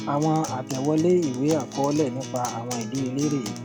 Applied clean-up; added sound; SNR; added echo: none; Acoustic guitar; 10 dB; none.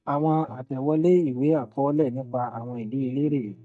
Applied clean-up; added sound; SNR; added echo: neural mask model DeepFilterNet 3.